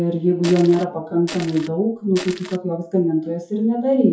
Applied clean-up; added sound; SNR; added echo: classical method WPE with log-MMSE.